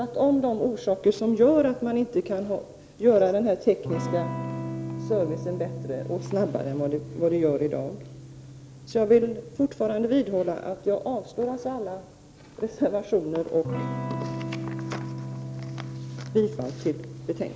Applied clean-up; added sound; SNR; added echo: none; Electric guitar / Strum; 11 dB; none.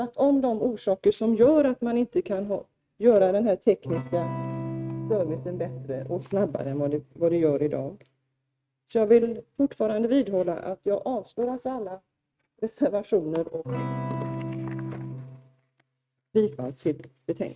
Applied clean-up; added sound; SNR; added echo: neural mask model RNNoise.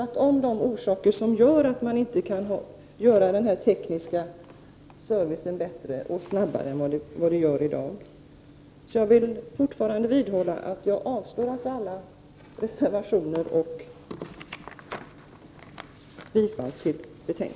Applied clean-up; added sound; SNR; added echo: none; none; none; none.